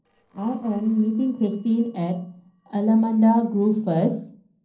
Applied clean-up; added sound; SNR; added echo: neural separator model SepFormer DNS4.